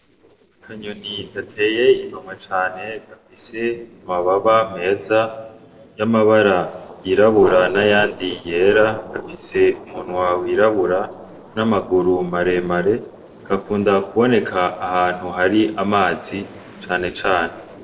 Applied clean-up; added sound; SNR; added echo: neural separator model SepFormer DNS4.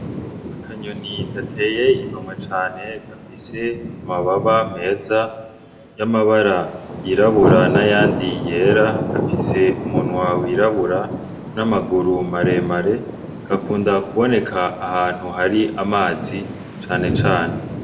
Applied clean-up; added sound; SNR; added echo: none; Thunder; 5 dB; reverberation time 0.9 s.